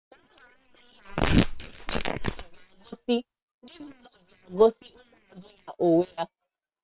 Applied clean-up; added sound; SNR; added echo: neural separator model SepFormer WHAM!.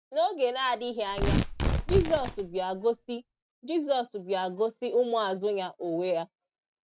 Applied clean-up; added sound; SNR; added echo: none; Tearing; 2 dB; none.